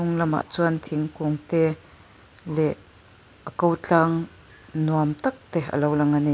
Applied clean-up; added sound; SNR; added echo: none; none; none; none.